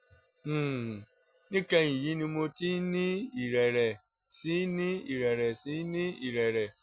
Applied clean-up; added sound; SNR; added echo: none; none; none; none.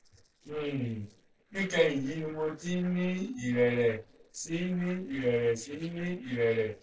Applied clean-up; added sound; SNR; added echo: neural separator model SepFormer DNS4.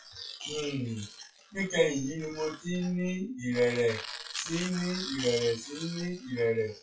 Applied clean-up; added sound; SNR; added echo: classical method WPE with log-MMSE.